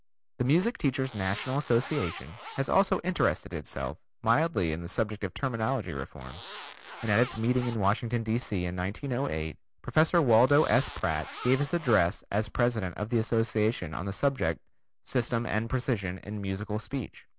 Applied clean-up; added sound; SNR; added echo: none; Zipper (clothing); 13 dB; none.